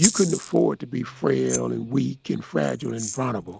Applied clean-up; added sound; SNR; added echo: neural mask model RNNoise.